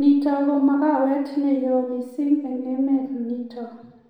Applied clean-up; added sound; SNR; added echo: none; none; none; reverberation time 1.0 s.